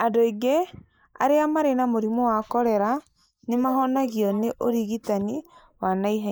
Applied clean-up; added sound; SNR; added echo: neural mask model Resemble Enhance denoiser.